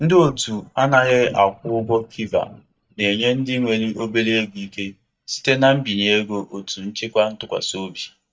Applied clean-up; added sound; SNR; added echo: neural mask model DeepFilterNet 3.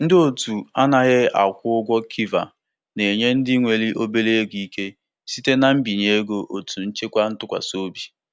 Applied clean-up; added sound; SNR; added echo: none; none; none; none.